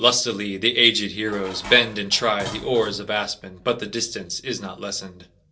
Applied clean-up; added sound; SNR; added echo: none; Dishes, pots, and pans; 16 dB; reverberation time 0.2 s.